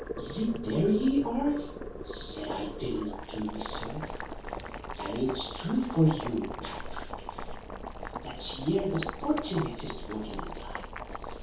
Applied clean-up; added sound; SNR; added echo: none; Boiling; 6 dB; reverberation time 0.6 s.